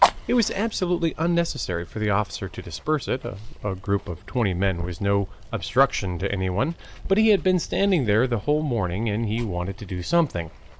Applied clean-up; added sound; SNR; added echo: none; Water + Fire; 9 dB; none.